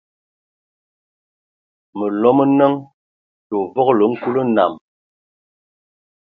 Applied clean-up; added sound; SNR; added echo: none; none; none; none.